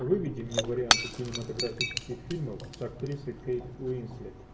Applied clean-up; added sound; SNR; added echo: none; Shatter / Crushing; 1 dB; reverberation time 0.8 s.